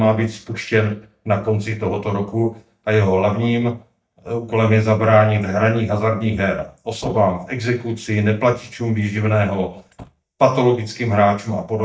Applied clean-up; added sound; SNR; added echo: neural mask model DeepFilterNet 3.